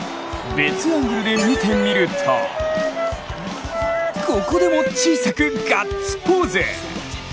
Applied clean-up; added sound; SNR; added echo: none; Wind instrument, woodwind instrument; 3 dB; none.